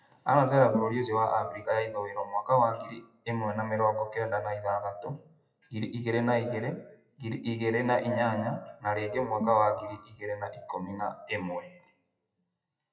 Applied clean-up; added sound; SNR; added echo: classical method WPE with log-MMSE.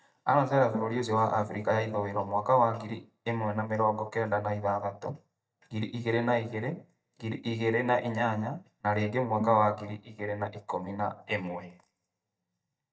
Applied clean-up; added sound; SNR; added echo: neural mask model DeepFilterNet 3.